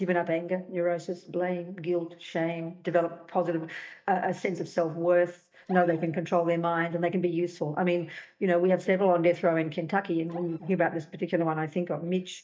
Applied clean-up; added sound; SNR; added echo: neural mask model DeepFilterNet 3.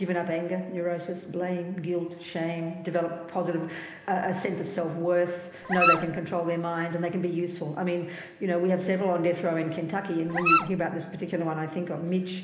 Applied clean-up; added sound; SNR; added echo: none; Dog; -1 dB; reverberation time 1.1 s.